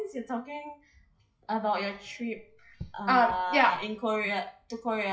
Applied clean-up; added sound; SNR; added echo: classical method WPE with log-MMSE.